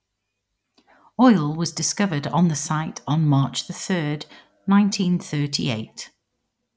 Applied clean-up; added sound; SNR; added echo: none; none; none; none.